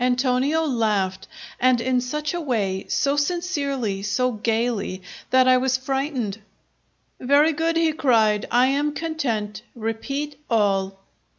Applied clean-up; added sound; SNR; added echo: none; none; none; none.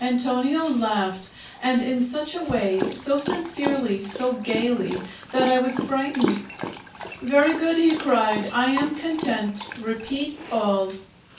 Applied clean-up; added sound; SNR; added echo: none; Dog; 10 dB; reverberation time 0.3 s.